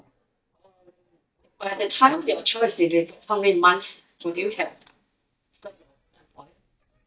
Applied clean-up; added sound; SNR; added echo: neural mask model DeepFilterNet 3.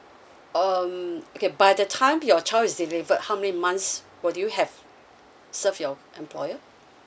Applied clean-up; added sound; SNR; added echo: none; none; none; none.